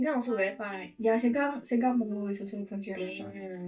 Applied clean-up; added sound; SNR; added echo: neural mask model DeepFilterNet 3.